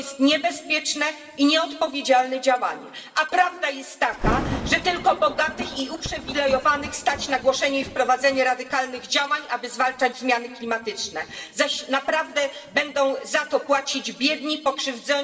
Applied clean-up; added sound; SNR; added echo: none; Thunder; 14 dB; reverberation time 1.9 s.